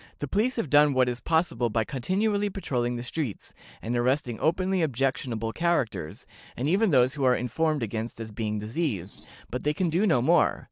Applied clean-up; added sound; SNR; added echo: neural separator model SepFormer DNS4.